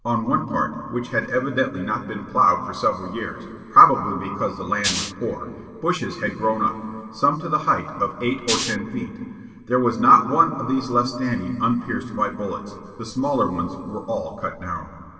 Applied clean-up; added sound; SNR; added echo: none; Rattle (instrument); 3 dB; reverberation time 2.7 s.